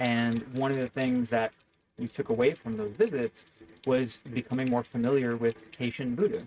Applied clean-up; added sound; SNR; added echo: neural mask model RNNoise.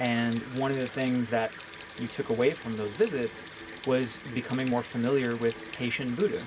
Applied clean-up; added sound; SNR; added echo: none; Sink (filling or washing) / Water tap, faucet; 11 dB; none.